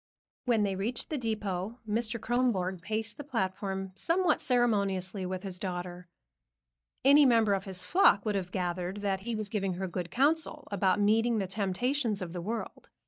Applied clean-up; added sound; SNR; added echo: neural mask model DeepFilterNet 3.